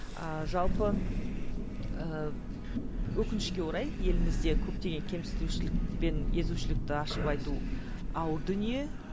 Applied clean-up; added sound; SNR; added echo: none; Thunder; -4 dB; none.